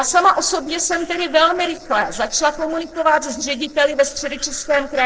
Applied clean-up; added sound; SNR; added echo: neural separator model SepFormer DNS4.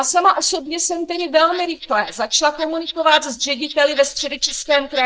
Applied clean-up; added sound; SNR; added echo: neural mask model DeepFilterNet 3.